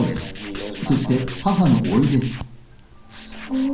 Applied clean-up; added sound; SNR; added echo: none; Tools; 12 dB; reverberation time 0.6 s.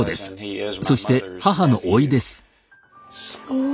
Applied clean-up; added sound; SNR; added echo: none; none; none; none.